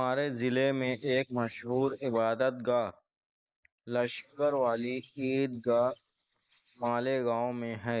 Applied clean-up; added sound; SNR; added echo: neural mask model Resemble Enhance denoiser.